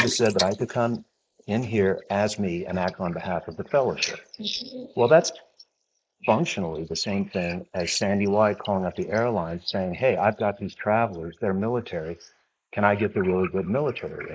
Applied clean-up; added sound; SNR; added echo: neural mask model Resemble Enhance denoiser.